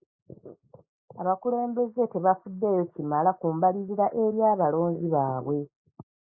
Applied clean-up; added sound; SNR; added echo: neural mask model Resemble Enhance denoiser.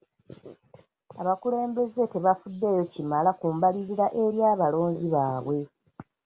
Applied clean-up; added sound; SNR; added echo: none; none; none; none.